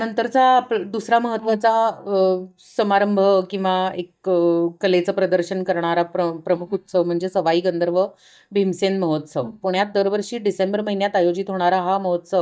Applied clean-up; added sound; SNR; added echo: neural mask model DeepFilterNet 3.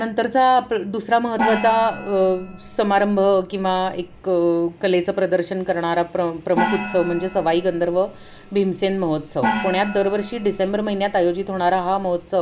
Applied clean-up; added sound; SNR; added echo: none; Gong; 9 dB; none.